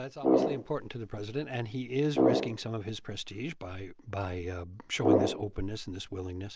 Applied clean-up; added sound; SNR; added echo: none; Brass instrument; -5 dB; none.